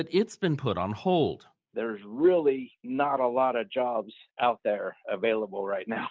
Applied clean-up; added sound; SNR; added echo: none; none; none; none.